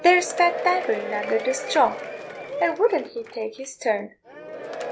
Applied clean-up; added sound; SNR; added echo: none; Applause / Crowd / Cheering; 9 dB; none.